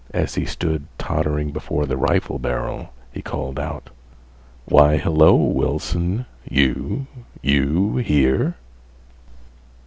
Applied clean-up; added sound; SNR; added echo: none; none; none; none.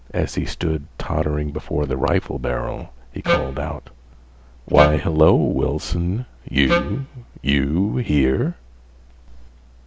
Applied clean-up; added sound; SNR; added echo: none; Wind instrument, woodwind instrument; 1 dB; none.